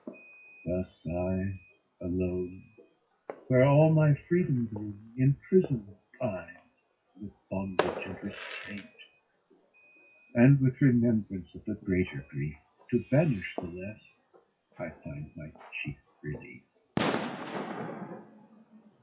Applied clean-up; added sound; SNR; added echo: classical method WPE with log-MMSE.